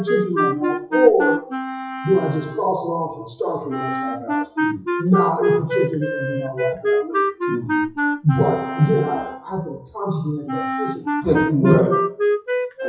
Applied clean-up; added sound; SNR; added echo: classical method WPE with log-MMSE.